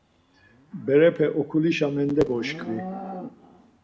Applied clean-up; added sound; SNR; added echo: none; Livestock, farm animals, working animals; 15 dB; reverberation time 0.7 s.